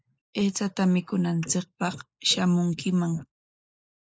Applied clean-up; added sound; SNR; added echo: neural mask model Resemble Enhance denoiser.